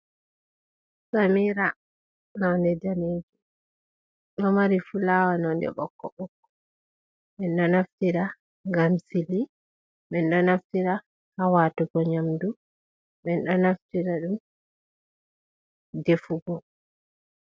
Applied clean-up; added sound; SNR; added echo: none; none; none; none.